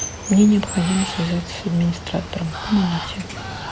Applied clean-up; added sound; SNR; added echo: none; Water; 9 dB; none.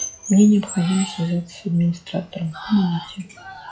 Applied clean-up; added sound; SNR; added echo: classical method log-MMSE.